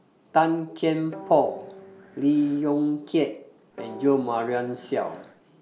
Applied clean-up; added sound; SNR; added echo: none; Guitar; 17 dB; none.